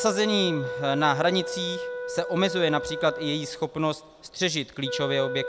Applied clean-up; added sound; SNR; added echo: none; Wind instrument, woodwind instrument; 7 dB; none.